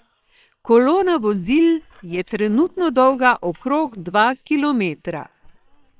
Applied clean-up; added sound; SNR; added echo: neural separator model SepFormer WHAM!.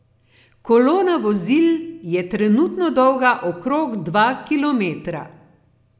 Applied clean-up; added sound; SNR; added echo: none; none; none; none.